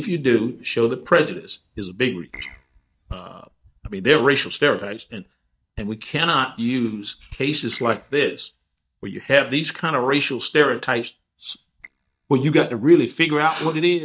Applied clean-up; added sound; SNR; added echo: neural mask model DeepFilterNet 3.